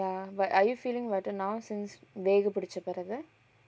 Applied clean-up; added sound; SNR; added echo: none; none; none; none.